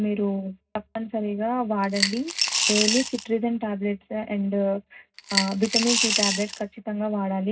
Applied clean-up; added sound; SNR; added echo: none; Coin (dropping) / Glass; 0 dB; reverberation time 0.2 s.